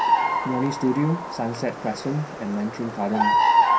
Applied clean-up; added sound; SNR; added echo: none; Bird vocalization, bird call, bird song; -4 dB; reverberation time 0.3 s.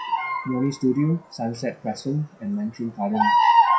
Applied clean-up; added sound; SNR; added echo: classical method WPE with log-MMSE.